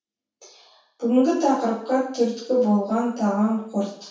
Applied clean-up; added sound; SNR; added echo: none; none; none; reverberation time 0.7 s.